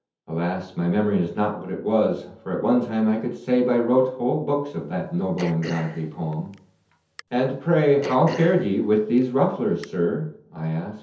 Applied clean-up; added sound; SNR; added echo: none; Cough; 16 dB; reverberation time 0.5 s.